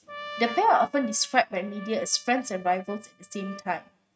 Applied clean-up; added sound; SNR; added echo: neural mask model RNNoise.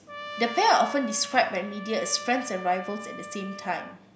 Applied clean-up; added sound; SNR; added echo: none; Trumpet; 12 dB; none.